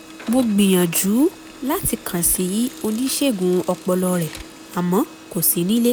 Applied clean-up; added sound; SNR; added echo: none; Printer; 18 dB; none.